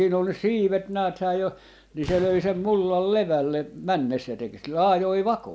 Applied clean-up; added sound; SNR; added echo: none; Fireworks; 17 dB; none.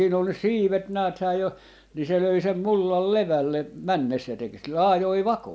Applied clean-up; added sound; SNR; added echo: none; none; none; none.